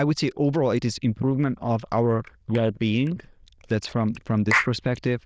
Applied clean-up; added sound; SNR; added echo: neural diffusion model UNIVERSE++.